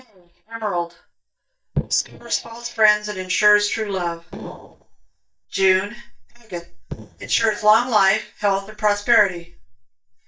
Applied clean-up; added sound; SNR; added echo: neural mask model DeepFilterNet 3.